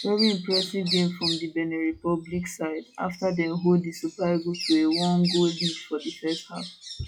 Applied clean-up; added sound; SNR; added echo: classical method log-MMSE.